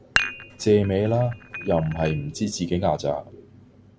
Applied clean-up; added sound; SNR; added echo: none; Dishes, pots, and pans; 7 dB; none.